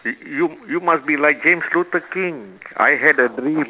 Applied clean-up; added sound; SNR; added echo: none; none; none; none.